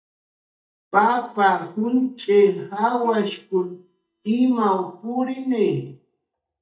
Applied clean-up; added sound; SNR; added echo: neural mask model DeepFilterNet 3.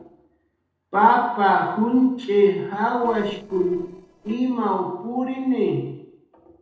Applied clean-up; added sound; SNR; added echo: neural separator model SepFormer DNS4.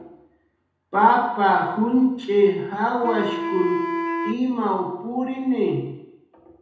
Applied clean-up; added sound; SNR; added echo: none; Wind instrument, woodwind instrument; 6 dB; reverberation time 0.9 s.